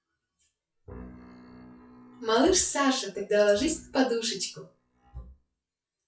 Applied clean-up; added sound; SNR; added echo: classical method WPE with log-MMSE.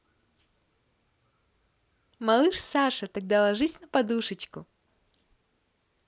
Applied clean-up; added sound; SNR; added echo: none; none; none; none.